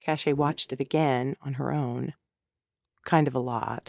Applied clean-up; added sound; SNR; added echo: neural mask model DeepFilterNet 3.